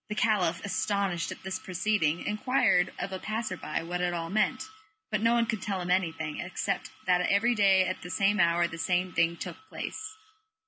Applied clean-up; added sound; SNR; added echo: none; none; none; none.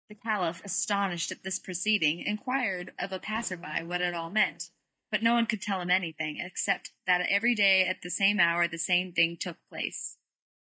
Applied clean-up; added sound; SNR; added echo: neural mask model DeepFilterNet 3.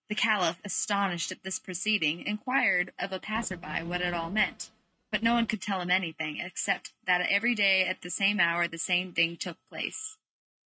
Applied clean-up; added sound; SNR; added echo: neural mask model RNNoise.